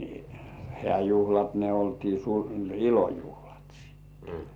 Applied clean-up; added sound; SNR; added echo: none; none; none; none.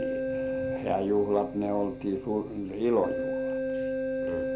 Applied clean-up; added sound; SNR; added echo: none; Keyboard (musical); 2 dB; none.